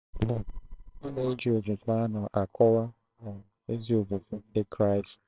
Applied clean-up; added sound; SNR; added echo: neural separator model SepFormer WHAMR!.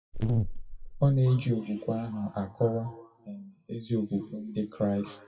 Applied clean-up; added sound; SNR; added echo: classical method WPE with log-MMSE.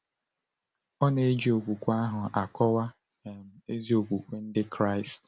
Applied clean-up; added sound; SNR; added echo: none; none; none; none.